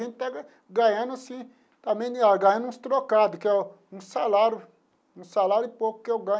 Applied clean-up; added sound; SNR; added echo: none; none; none; none.